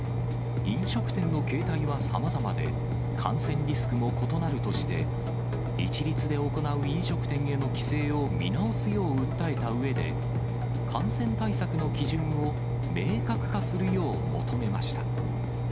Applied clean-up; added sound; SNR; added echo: none; Engine; -2 dB; none.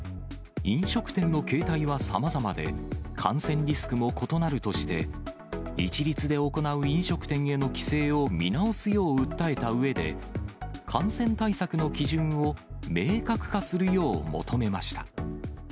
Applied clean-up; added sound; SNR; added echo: none; none; none; none.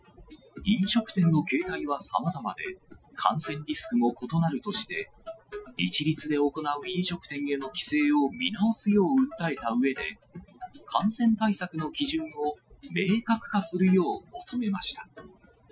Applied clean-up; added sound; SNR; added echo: classical method Wiener filter.